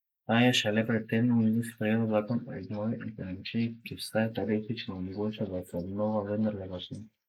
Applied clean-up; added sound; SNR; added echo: neural mask model Resemble Enhance denoiser.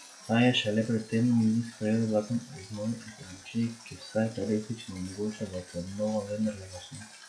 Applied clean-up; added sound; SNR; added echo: classical method log-MMSE.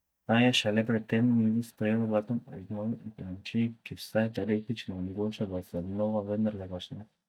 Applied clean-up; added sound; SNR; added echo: neural mask model DeepFilterNet 3.